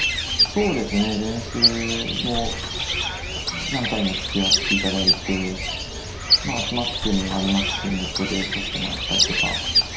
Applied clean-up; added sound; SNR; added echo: none; Bird; -3 dB; reverberation time 0.7 s.